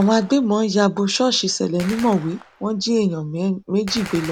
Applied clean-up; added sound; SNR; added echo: none; Gunshot, gunfire; 20 dB; none.